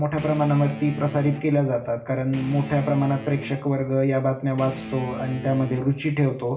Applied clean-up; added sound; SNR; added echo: none; Guitar; 14 dB; reverberation time 0.5 s.